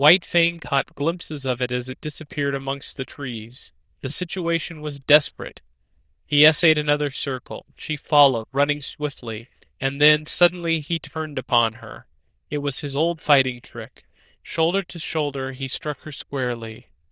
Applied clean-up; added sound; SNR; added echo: neural diffusion model UNIVERSE++.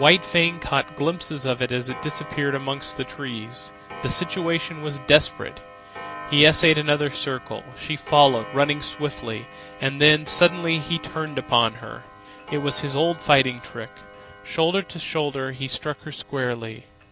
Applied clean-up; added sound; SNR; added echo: none; Clock; 16 dB; none.